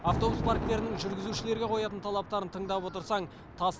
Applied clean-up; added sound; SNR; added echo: none; Thunder; 4 dB; none.